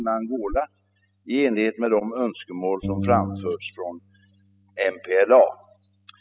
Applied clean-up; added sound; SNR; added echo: classical method spectral subtraction.